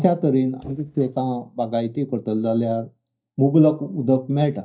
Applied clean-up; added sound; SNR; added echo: neural mask model DeepFilterNet 3.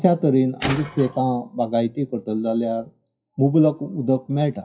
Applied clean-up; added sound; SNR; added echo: classical method WPE with log-MMSE.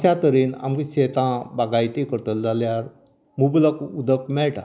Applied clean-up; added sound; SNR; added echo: none; none; none; none.